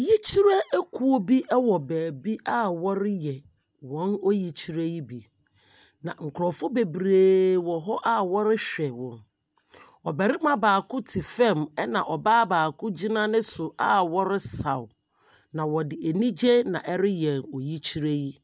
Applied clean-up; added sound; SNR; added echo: none; none; none; none.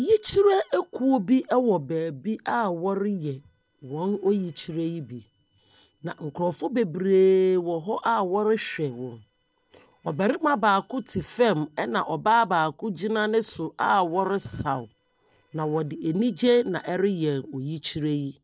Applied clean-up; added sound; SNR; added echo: neural separator model SepFormer DNS4.